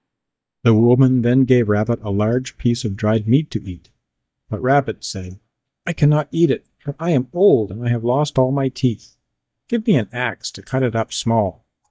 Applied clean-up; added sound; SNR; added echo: neural mask model DeepFilterNet 3.